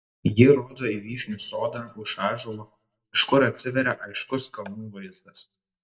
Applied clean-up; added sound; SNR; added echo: neural mask model DeepFilterNet 3.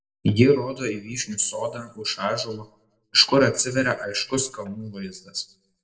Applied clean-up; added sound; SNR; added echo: neural separator model SepFormer DNS4.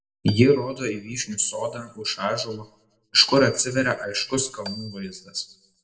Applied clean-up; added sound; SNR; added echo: none; Marimba, xylophone; 18 dB; reverberation time 0.5 s.